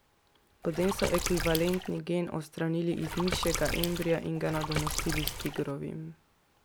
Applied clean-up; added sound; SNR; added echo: none; Water / Splash, splatter; 3 dB; none.